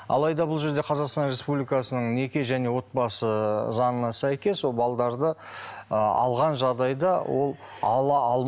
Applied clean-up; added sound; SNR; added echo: none; none; none; none.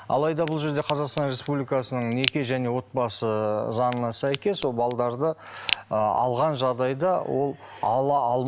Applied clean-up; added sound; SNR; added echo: none; Crack; 11 dB; none.